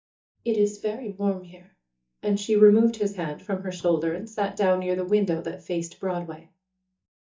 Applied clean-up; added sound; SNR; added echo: neural mask model DeepFilterNet 3.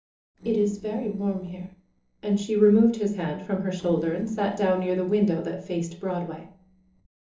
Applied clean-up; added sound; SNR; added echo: neural separator model SepFormer DNS4.